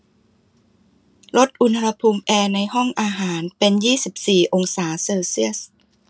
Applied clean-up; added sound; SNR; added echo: none; none; none; none.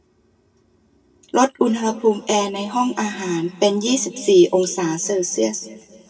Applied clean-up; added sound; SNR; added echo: none; none; none; reverberation time 1.9 s.